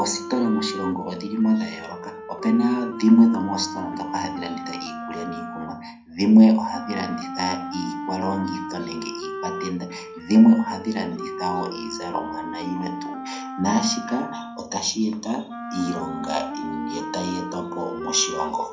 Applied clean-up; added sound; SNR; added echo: none; Wind instrument, woodwind instrument; 10 dB; reverberation time 0.5 s.